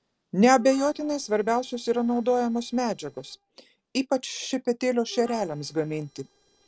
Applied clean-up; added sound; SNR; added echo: neural separator model SepFormer DNS4.